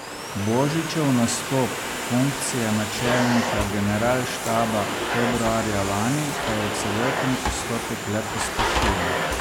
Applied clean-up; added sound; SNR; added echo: none; Domestic sounds, home sounds; 2 dB; none.